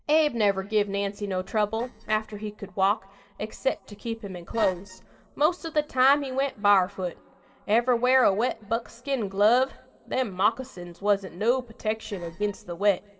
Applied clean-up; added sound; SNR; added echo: neural separator model SepFormer DNS4.